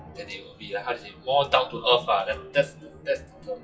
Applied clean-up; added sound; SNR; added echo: classical method WPE with log-MMSE.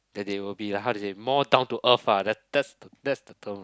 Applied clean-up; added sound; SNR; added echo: none; none; none; none.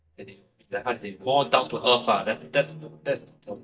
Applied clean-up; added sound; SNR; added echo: neural mask model DeepFilterNet 3.